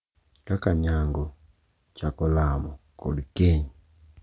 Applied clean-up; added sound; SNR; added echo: none; none; none; none.